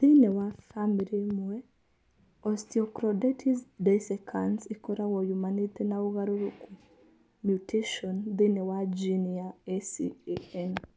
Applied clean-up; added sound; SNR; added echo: none; none; none; none.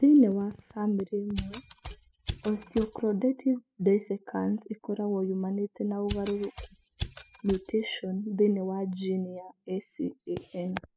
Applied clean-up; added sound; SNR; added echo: classical method spectral subtraction.